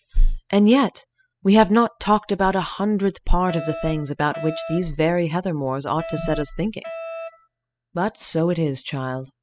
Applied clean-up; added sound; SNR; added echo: classical method spectral subtraction.